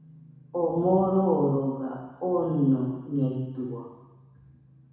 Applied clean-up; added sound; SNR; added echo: none; none; none; reverberation time 1.1 s.